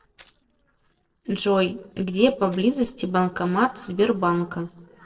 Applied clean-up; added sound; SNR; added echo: neural separator model SepFormer DNS4.